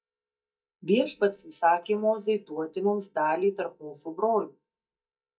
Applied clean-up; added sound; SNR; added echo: neural mask model DeepFilterNet 3.